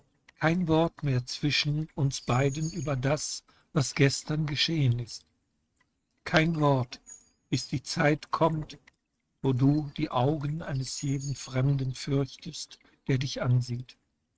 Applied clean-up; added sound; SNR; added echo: neural mask model RNNoise.